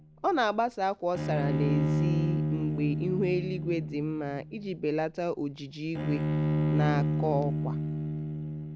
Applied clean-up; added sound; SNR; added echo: none; Bowed string instrument; -1 dB; none.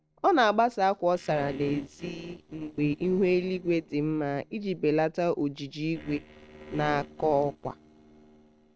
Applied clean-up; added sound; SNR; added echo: neural separator model SepFormer DNS4.